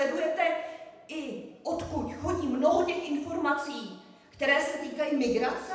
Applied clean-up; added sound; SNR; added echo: none; none; none; reverberation time 0.9 s.